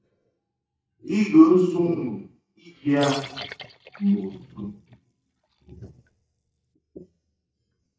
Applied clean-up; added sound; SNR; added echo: neural mask model DeepFilterNet 3.